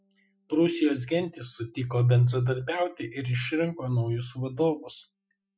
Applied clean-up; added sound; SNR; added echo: classical method Wiener filter.